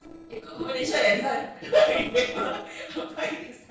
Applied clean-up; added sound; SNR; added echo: neural separator model SepFormer DNS4.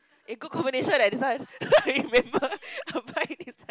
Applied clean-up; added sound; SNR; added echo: none; none; none; none.